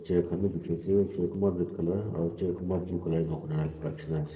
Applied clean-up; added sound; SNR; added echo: neural separator model SepFormer DNS4.